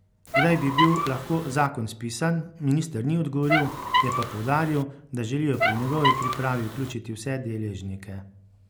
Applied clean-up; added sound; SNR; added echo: none; Squeak; 0 dB; none.